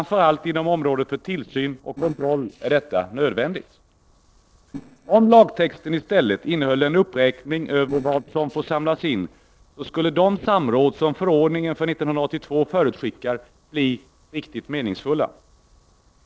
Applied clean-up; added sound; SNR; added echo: neural separator model SepFormer DNS4.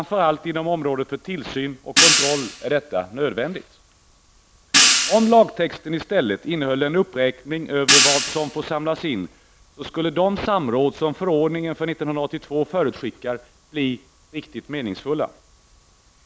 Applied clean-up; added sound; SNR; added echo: none; Hi-hat; -2 dB; none.